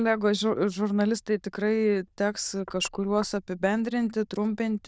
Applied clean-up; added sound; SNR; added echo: neural diffusion model UNIVERSE++.